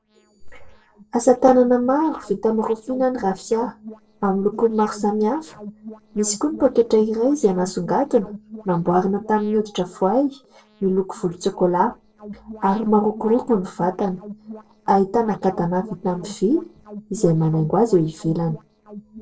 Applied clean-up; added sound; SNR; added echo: neural separator model SepFormer DNS4.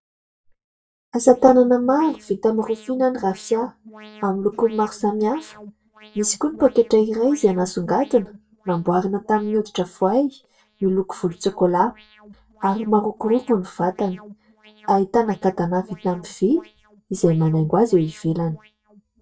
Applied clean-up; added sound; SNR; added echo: neural mask model DeepFilterNet 3.